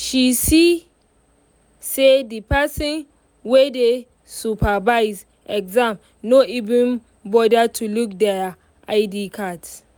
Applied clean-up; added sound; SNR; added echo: none; none; none; none.